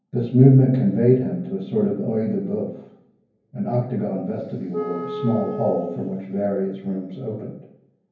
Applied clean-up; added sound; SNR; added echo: none; Wind instrument, woodwind instrument; 11 dB; reverberation time 0.9 s.